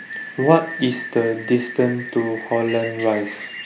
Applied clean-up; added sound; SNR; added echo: none; Rain; 12 dB; none.